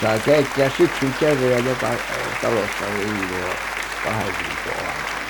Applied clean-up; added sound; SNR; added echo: none; Applause; 4 dB; none.